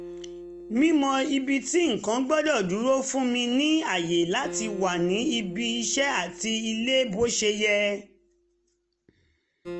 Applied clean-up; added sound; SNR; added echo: none; Acoustic guitar; 17 dB; none.